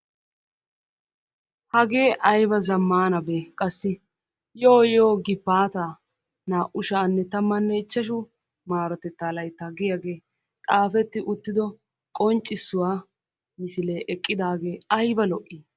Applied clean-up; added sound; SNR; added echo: none; none; none; none.